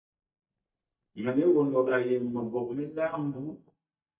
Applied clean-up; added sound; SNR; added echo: neural mask model DeepFilterNet 3.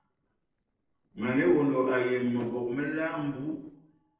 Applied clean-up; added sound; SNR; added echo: neural separator model SepFormer DNS4.